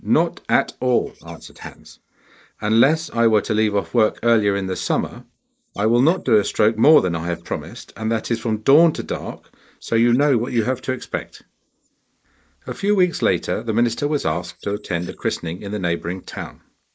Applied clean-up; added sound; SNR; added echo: neural mask model Resemble Enhance denoiser.